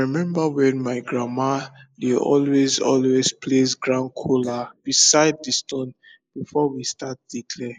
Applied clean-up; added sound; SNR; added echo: neural mask model Resemble Enhance denoiser.